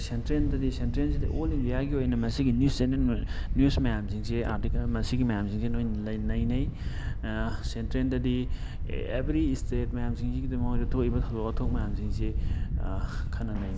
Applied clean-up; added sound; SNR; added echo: none; Wind; -1 dB; none.